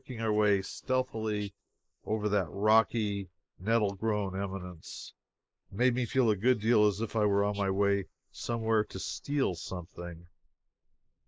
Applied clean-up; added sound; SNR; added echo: neural mask model Resemble Enhance denoiser.